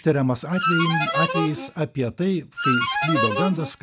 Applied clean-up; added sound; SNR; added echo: none; Harmonica; 0 dB; none.